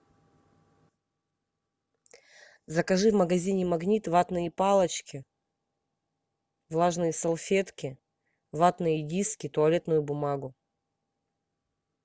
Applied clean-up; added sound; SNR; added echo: none; none; none; none.